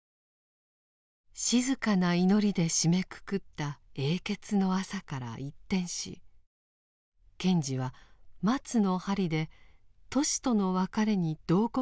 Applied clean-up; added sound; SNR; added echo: none; none; none; none.